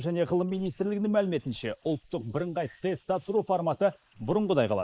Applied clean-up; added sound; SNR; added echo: neural mask model Resemble Enhance denoiser.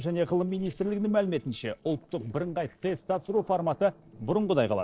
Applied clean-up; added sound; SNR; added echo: neural separator model SepFormer DNS4.